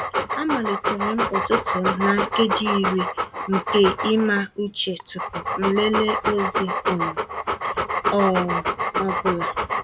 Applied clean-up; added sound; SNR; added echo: none; Dog; 1 dB; none.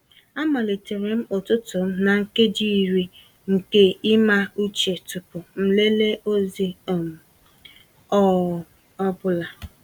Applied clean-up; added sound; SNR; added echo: none; none; none; none.